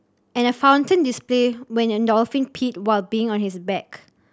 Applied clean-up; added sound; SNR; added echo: none; none; none; none.